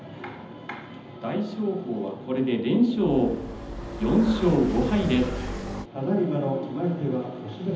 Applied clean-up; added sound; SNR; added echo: none; Motorcycle; 7 dB; reverberation time 0.8 s.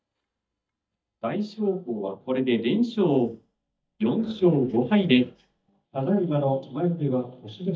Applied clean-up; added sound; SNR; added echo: neural mask model DeepFilterNet 3.